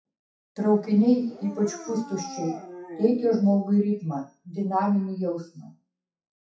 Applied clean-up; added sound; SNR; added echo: classical method WPE with log-MMSE.